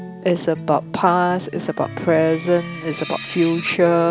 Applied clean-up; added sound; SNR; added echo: none; Acoustic guitar + Screech; 13 dB; none.